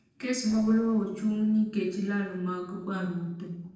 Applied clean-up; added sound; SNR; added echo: neural separator model SepFormer DNS4.